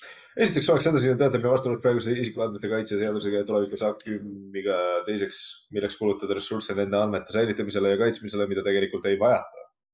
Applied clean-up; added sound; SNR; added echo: neural mask model Resemble Enhance denoiser.